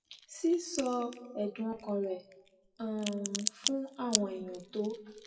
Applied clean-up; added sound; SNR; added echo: classical method WPE with log-MMSE.